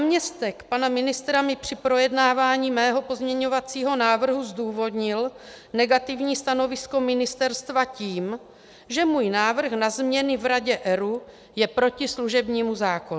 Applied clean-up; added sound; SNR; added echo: none; none; none; none.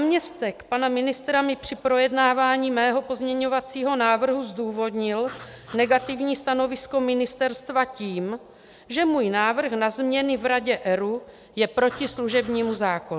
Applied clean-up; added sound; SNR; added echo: none; Writing; 17 dB; none.